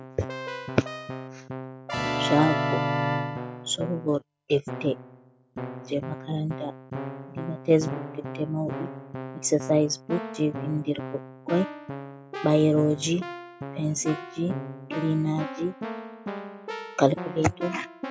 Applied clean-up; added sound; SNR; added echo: none; Keyboard (musical); 6 dB; none.